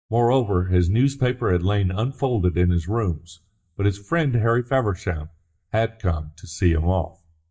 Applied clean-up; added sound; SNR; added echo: neural mask model DeepFilterNet 3.